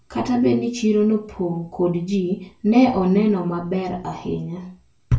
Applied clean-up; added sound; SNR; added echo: none; none; none; reverberation time 0.3 s.